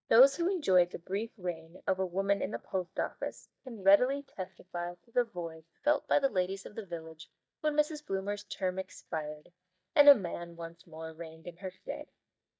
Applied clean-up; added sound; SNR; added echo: neural mask model DeepFilterNet 3.